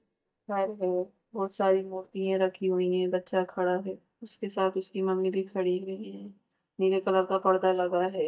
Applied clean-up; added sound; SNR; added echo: neural mask model DeepFilterNet 3.